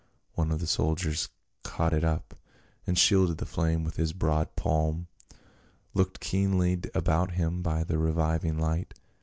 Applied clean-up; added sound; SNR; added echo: none; none; none; none.